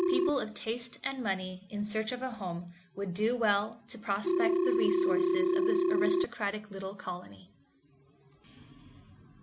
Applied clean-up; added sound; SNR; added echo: none; Telephone; -2 dB; none.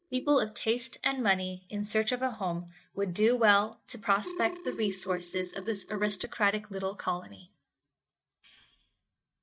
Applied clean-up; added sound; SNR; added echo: neural mask model DeepFilterNet 3.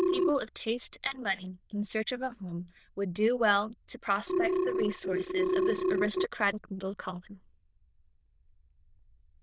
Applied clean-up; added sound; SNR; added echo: neural diffusion model UNIVERSE++.